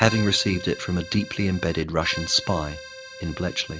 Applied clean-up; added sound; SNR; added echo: none; Accordion; 13 dB; none.